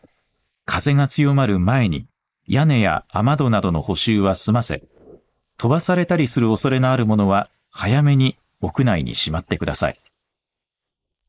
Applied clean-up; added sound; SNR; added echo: neural mask model Resemble Enhance denoiser.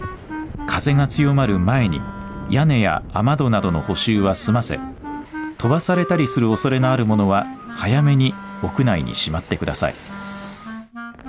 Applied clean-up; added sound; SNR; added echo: none; Wind instrument, woodwind instrument; 14 dB; none.